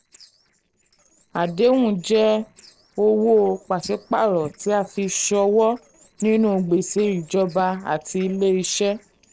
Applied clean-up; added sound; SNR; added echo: neural separator model SepFormer DNS4.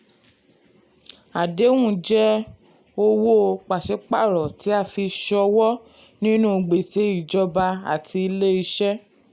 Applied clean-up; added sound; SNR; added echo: none; none; none; none.